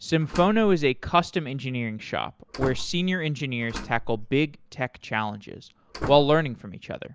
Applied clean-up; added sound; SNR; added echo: none; Slam; 11 dB; none.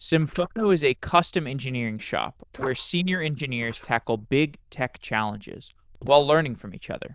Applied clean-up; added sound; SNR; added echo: neural diffusion model UNIVERSE++.